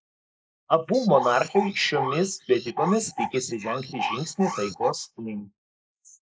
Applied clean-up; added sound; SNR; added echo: neural mask model Resemble Enhance denoiser.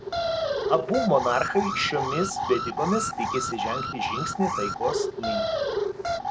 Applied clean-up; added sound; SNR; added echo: none; Alarm; 0 dB; none.